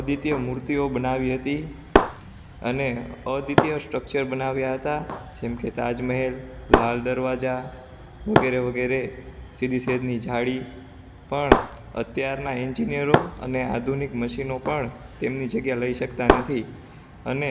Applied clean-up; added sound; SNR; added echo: none; Shatter; 2 dB; none.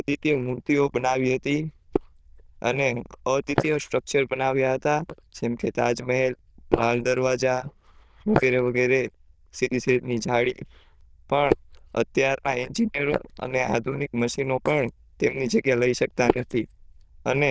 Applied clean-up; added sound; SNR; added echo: neural diffusion model UNIVERSE++.